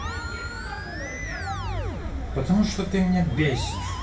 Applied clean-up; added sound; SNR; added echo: none; Musical instrument; 10 dB; reverberation time 0.7 s.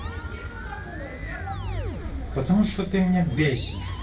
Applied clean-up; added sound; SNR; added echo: neural separator model SepFormer DNS4.